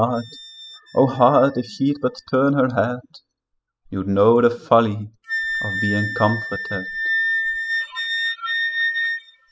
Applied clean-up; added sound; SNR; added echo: classical method spectral subtraction.